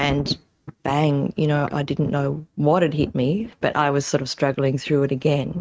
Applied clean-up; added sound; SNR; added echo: neural mask model RNNoise.